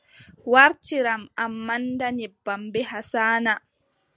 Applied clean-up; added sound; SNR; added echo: none; none; none; none.